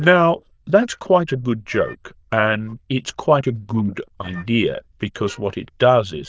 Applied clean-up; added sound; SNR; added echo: neural diffusion model UNIVERSE++.